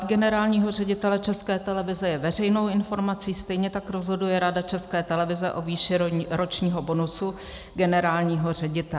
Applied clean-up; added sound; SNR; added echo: none; none; none; none.